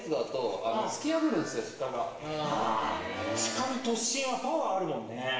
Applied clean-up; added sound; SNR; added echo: none; Harmonica; 18 dB; reverberation time 1.0 s.